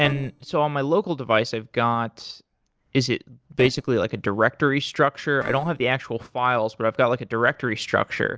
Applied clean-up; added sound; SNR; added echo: neural separator model SepFormer DNS4.